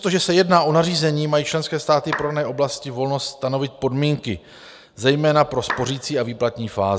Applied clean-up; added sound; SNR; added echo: none; Clapping; 11 dB; none.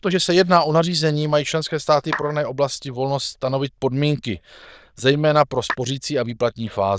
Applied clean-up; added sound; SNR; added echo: neural diffusion model UNIVERSE++.